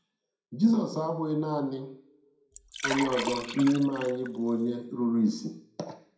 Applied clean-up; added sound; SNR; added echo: none; Liquid; 8 dB; reverberation time 0.5 s.